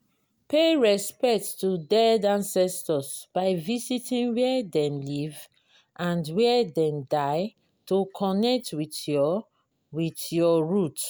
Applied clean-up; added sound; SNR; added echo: none; none; none; none.